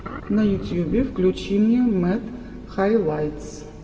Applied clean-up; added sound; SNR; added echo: none; none; none; reverberation time 1.4 s.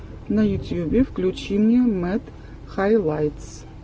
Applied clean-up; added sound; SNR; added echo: none; none; none; none.